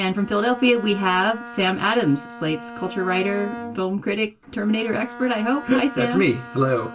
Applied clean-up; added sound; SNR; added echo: none; Bowed string instrument; 15 dB; reverberation time 0.1 s.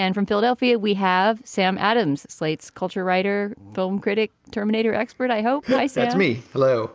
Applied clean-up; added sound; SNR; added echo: none; none; none; none.